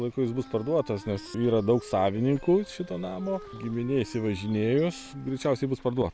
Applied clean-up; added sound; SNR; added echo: none; Wind instrument, woodwind instrument; 20 dB; none.